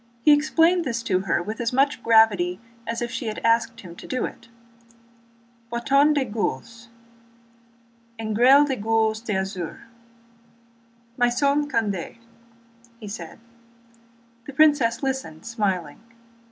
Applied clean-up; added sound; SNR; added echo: none; none; none; none.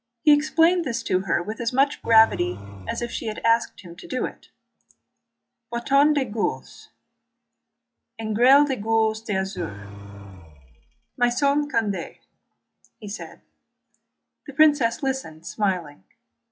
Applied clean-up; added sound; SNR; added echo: classical method log-MMSE.